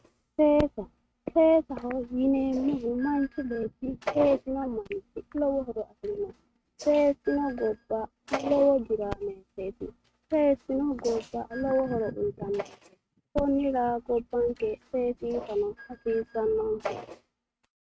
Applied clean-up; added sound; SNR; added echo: neural mask model RNNoise.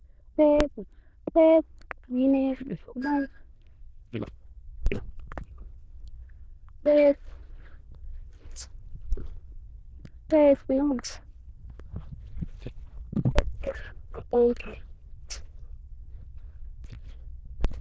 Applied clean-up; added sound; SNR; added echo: neural diffusion model UNIVERSE++.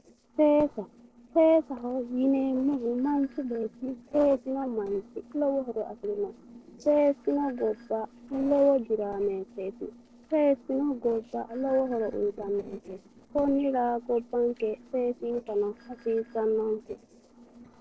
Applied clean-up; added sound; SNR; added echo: neural separator model SepFormer DNS4.